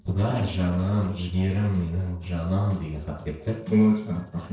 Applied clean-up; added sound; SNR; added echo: neural separator model SepFormer DNS4.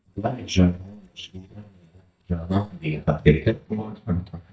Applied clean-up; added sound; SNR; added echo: neural mask model DeepFilterNet 3.